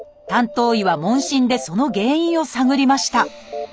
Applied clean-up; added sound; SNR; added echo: none; none; none; none.